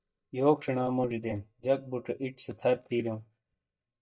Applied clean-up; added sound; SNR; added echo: neural mask model DeepFilterNet 3.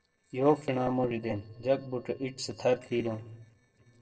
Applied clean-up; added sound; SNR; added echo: neural separator model SepFormer DNS4.